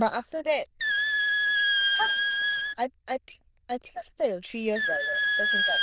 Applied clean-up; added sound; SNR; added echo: neural diffusion model UNIVERSE++.